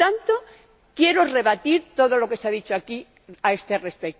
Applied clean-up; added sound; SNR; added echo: none; none; none; none.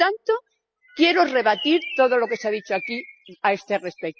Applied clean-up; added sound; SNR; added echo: classical method spectral subtraction.